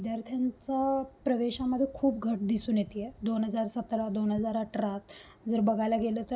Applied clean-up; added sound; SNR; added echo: none; none; none; none.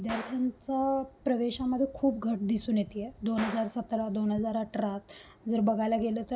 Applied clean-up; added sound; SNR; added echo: none; Gunshot, gunfire; 18 dB; none.